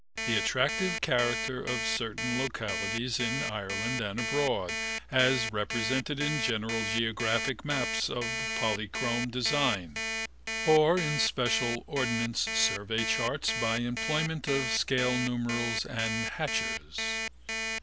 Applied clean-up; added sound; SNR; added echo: none; Alarm; 3 dB; none.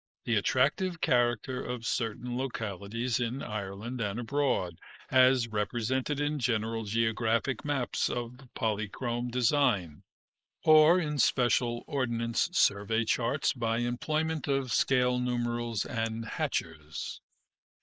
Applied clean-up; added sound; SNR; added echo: neural mask model Resemble Enhance denoiser.